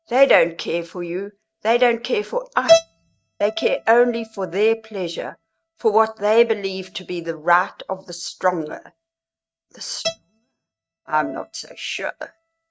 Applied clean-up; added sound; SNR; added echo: neural mask model RNNoise.